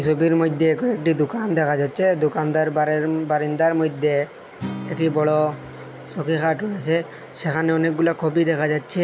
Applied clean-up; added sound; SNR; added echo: none; Acoustic guitar; 20 dB; none.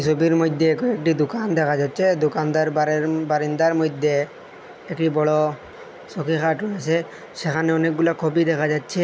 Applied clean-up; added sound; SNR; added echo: none; none; none; none.